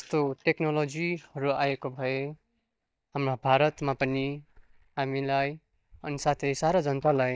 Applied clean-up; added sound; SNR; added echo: neural mask model DeepFilterNet 3.